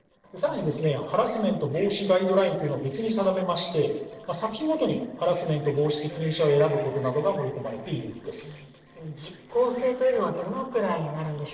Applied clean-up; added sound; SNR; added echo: neural separator model SepFormer DNS4.